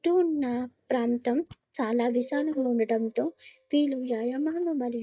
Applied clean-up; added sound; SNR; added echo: neural mask model DeepFilterNet 3.